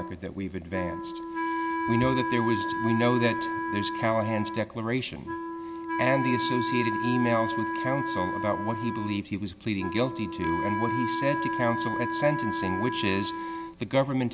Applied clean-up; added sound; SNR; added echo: none; Wind instrument, woodwind instrument; 2 dB; none.